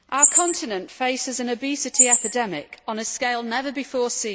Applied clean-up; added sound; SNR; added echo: none; Chirp, tweet; -3 dB; none.